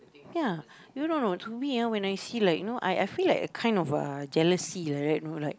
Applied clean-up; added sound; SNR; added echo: none; none; none; none.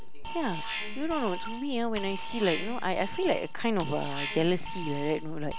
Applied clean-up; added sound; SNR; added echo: none; Alarm; 2 dB; none.